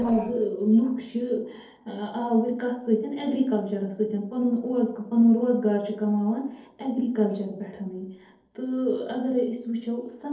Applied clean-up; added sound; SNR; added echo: neural separator model SepFormer DNS4.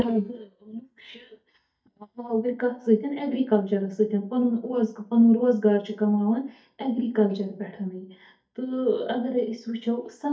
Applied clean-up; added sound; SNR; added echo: neural mask model DeepFilterNet 3.